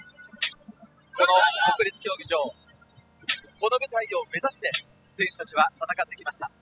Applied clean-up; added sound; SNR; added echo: classical method spectral subtraction.